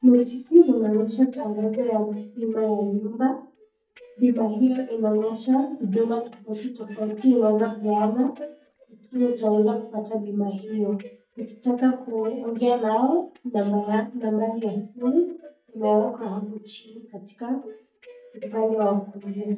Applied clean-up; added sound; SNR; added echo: neural mask model DeepFilterNet 3.